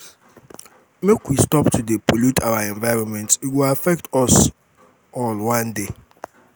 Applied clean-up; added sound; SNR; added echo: none; none; none; none.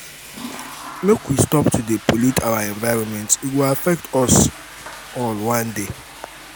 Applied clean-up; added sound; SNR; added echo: none; Toilet flush / Water; 17 dB; none.